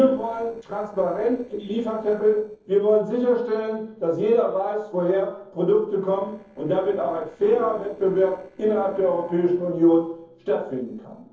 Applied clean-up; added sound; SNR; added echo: neural separator model SepFormer DNS4.